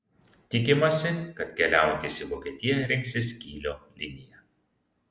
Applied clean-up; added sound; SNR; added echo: none; none; none; none.